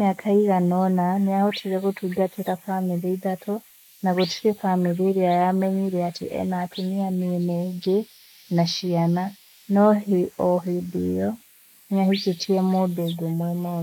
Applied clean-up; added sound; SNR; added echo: neural mask model Resemble Enhance denoiser.